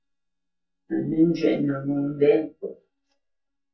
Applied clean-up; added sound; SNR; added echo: neural mask model DeepFilterNet 3.